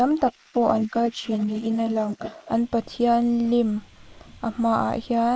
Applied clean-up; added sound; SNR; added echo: neural mask model Resemble Enhance denoiser.